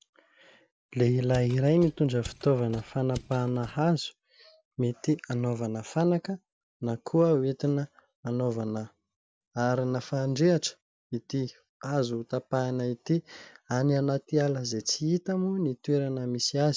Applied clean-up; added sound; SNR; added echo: none; Mechanisms; 18 dB; none.